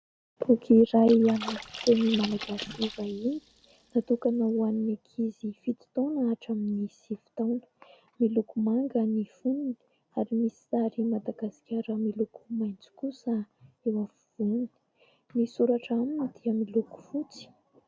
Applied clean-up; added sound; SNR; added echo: none; Splash, splatter; 13 dB; none.